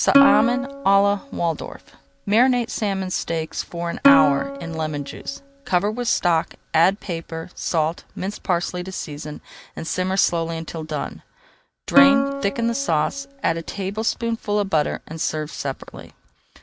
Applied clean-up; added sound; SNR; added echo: none; Plucked string instrument; 1 dB; none.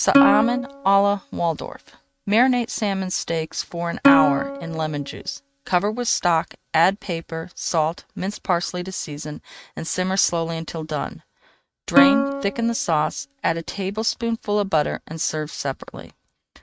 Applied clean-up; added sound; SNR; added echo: neural mask model RNNoise.